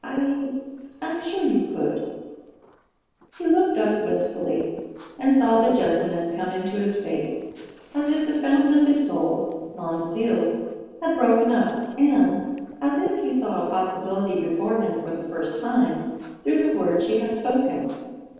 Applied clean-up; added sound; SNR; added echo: neural separator model SepFormer DNS4.